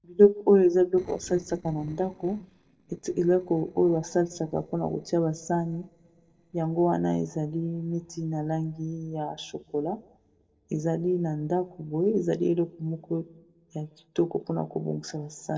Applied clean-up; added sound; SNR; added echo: neural separator model SepFormer DNS4.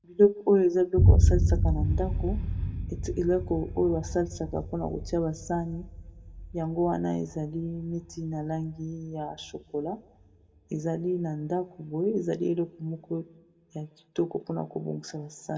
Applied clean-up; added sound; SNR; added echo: none; Boom; 1 dB; reverberation time 1.0 s.